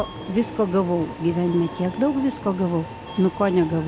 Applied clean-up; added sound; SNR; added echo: none; Subway, metro, underground; 12 dB; none.